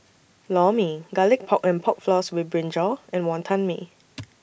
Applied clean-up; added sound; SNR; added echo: none; none; none; none.